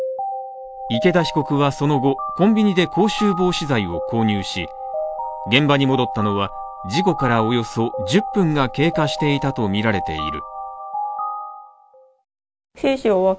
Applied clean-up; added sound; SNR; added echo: none; none; none; none.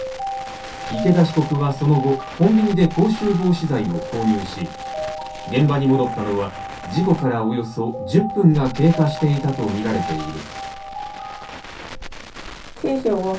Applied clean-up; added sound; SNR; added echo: none; Crackle; 16 dB; reverberation time 0.3 s.